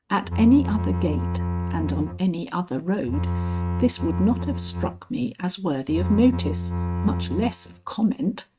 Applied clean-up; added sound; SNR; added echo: neural mask model RNNoise.